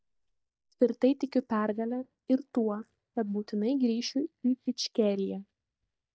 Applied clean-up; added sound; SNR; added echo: neural mask model DeepFilterNet 3.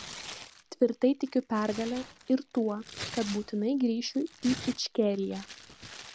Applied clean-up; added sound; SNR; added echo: none; Tearing; 14 dB; none.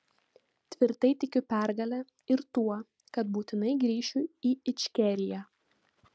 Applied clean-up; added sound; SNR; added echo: none; none; none; none.